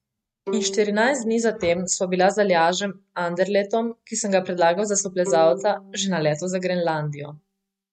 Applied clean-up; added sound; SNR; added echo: neural mask model RNNoise.